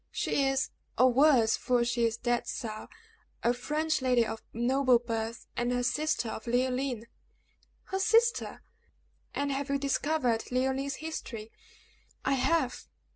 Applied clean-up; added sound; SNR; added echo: none; none; none; none.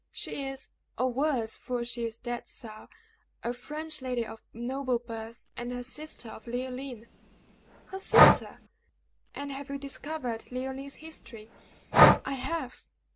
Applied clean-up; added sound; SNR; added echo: none; Breathing; -5 dB; none.